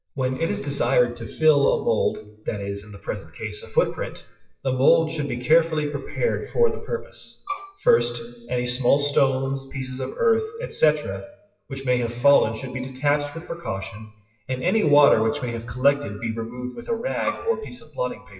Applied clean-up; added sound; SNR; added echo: classical method WPE with log-MMSE.